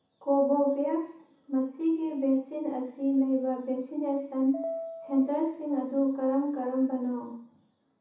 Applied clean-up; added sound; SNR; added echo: none; Piano; 12 dB; reverberation time 0.7 s.